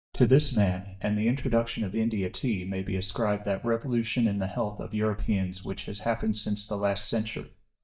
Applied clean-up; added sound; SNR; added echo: neural mask model DeepFilterNet 3.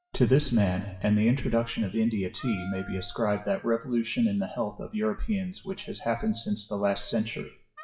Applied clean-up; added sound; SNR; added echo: classical method WPE with log-MMSE.